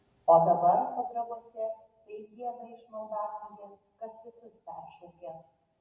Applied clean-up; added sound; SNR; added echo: none; none; none; none.